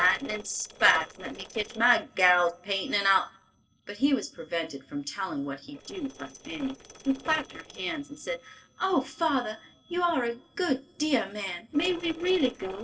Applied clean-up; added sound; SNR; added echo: neural separator model SepFormer DNS4.